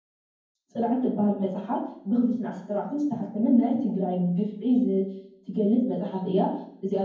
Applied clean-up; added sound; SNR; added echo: none; none; none; reverberation time 0.9 s.